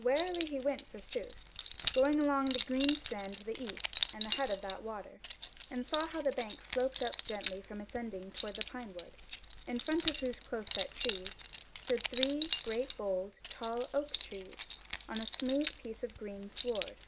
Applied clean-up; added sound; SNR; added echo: none; Keys jangling; -2 dB; none.